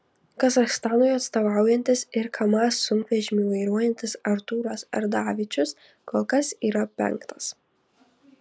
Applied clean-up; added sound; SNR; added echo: none; none; none; none.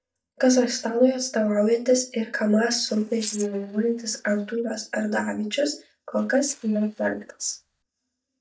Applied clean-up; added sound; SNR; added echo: neural mask model DeepFilterNet 3.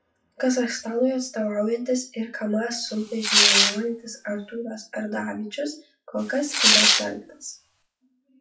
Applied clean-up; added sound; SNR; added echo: classical method WPE with log-MMSE.